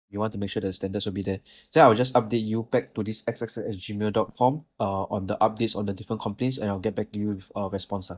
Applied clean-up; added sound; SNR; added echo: neural mask model DeepFilterNet 3.